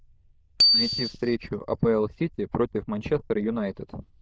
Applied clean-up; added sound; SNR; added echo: neural diffusion model UNIVERSE++.